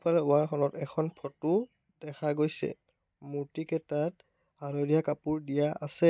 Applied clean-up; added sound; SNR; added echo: none; none; none; none.